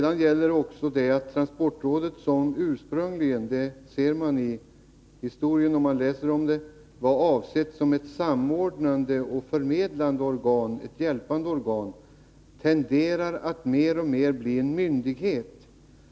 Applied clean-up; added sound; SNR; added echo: none; none; none; none.